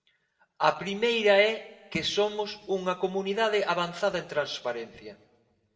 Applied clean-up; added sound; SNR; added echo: none; none; none; reverberation time 1.2 s.